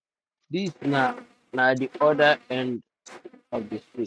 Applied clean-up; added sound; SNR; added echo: neural mask model RNNoise.